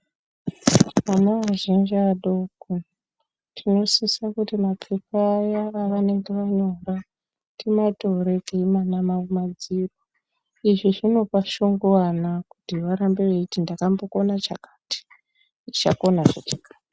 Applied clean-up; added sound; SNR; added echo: none; none; none; none.